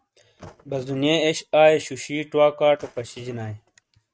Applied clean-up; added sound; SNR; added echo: neural mask model RNNoise.